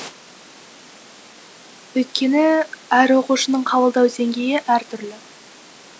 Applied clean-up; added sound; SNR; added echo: none; none; none; none.